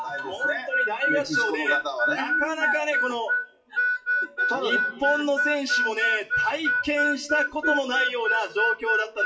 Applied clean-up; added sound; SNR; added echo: classical method WPE with log-MMSE.